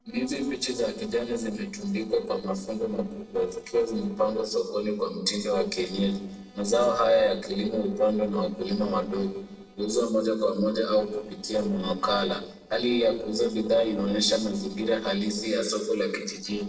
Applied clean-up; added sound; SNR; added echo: neural separator model SepFormer DNS4.